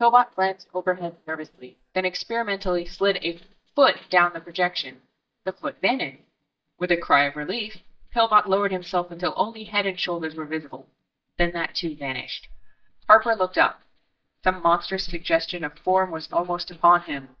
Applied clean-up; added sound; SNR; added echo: neural mask model DeepFilterNet 3.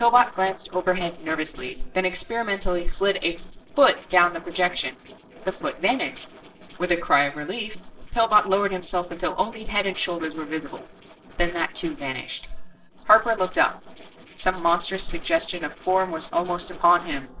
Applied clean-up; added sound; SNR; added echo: neural separator model SepFormer DNS4.